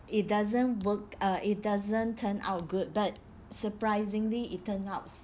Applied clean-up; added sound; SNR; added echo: none; none; none; none.